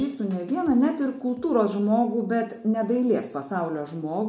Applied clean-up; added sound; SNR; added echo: none; none; none; none.